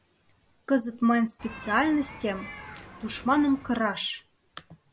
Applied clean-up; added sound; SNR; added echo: none; Human group actions; 15 dB; none.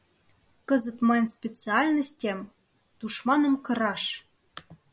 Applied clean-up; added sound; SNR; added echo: none; none; none; none.